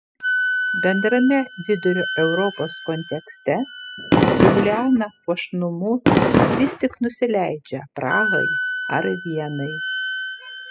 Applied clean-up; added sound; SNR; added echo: classical method spectral subtraction.